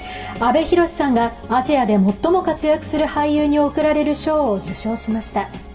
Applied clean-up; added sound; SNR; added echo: none; none; none; reverberation time 0.7 s.